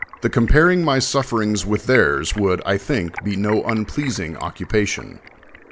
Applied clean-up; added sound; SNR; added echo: none; Stream; 17 dB; none.